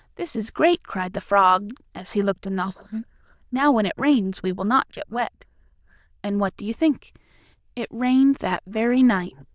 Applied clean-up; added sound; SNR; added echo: neural diffusion model UNIVERSE++.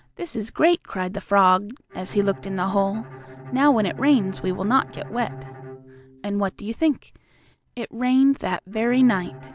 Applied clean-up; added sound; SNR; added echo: none; Bowed string instrument; 18 dB; none.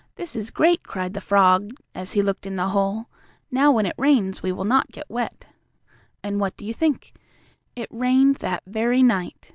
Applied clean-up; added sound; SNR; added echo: none; none; none; none.